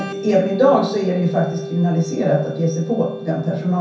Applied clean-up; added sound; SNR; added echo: none; Organ; 12 dB; reverberation time 0.6 s.